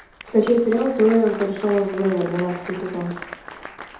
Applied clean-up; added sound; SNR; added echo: none; Applause; 15 dB; reverberation time 2.1 s.